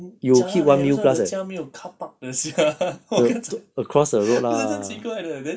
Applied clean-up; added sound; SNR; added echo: none; none; none; none.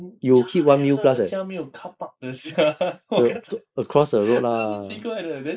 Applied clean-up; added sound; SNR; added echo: neural mask model Resemble Enhance denoiser.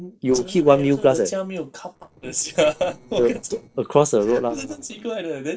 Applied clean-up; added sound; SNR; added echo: neural separator model SepFormer DNS4.